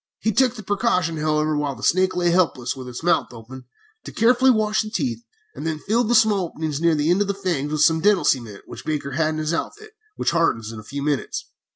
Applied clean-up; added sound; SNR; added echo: none; none; none; none.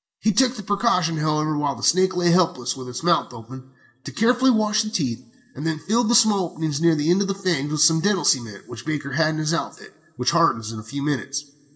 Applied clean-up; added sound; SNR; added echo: none; none; none; reverberation time 0.5 s.